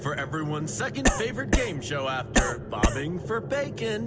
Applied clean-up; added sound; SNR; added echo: none; Cough; -3 dB; none.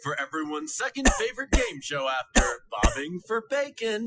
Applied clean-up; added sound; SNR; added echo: classical method Wiener filter.